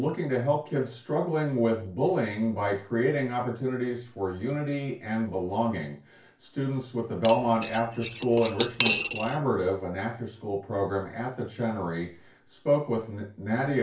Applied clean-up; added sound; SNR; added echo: none; Cutlery, silverware / Dishes, pots, and pans; -2 dB; reverberation time 0.3 s.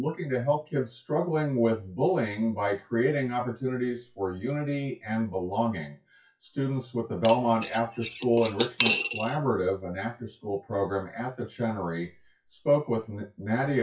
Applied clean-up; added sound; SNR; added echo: classical method WPE with log-MMSE.